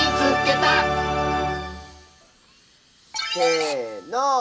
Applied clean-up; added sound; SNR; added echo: none; Hiss / Alarm / Train; 16 dB; reverberation time 0.2 s.